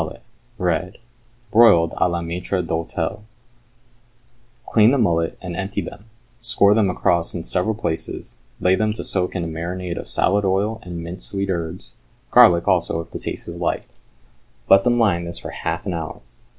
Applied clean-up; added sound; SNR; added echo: none; none; none; none.